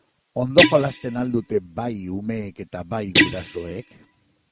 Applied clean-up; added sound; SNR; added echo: none; Guitar; 0 dB; none.